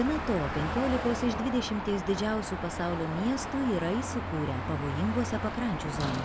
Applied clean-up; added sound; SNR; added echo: none; Car passing by / Traffic noise, roadway noise / Engine; 4 dB; none.